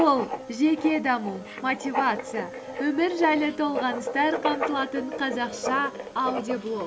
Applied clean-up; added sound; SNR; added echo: none; Writing; 8 dB; none.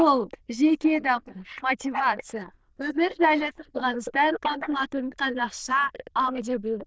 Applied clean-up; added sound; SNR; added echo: neural diffusion model UNIVERSE++.